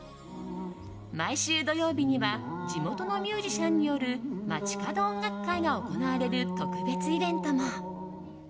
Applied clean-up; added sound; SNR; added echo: none; none; none; none.